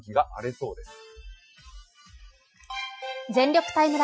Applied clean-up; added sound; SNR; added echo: classical method Wiener filter.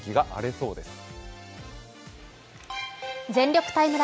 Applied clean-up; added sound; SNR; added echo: none; none; none; none.